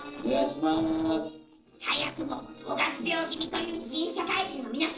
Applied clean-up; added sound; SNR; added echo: neural separator model SepFormer DNS4.